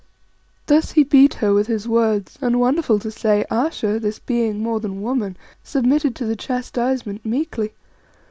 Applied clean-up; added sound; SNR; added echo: none; none; none; none.